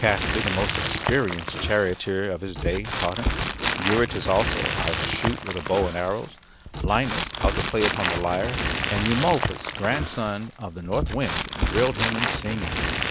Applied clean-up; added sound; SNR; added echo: none; Crumpling, crinkling; 1 dB; none.